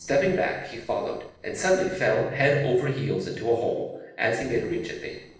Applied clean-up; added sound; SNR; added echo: neural separator model SepFormer DNS4.